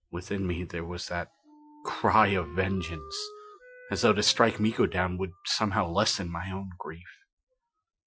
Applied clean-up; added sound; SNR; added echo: classical method Wiener filter.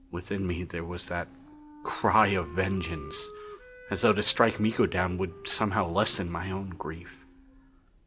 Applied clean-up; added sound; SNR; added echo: none; Wind instrument, woodwind instrument; 19 dB; none.